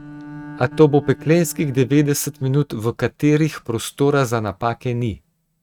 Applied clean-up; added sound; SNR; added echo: neural mask model RNNoise.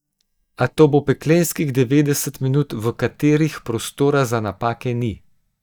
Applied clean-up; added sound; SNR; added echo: neural mask model DeepFilterNet 3.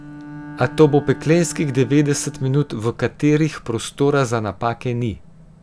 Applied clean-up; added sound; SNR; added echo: none; Bowed string instrument; 20 dB; none.